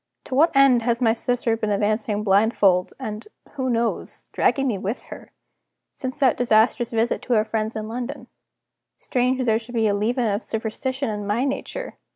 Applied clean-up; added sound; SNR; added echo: none; none; none; none.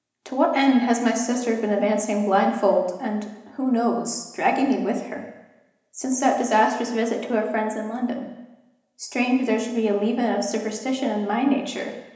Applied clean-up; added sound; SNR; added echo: none; none; none; reverberation time 1.0 s.